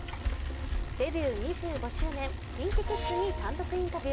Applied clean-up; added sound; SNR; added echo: none; Bicycle; -1 dB; none.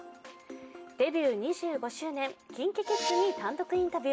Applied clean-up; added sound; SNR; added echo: none; none; none; none.